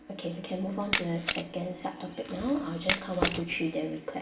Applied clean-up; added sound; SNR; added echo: none; Camera; -4 dB; reverberation time 0.7 s.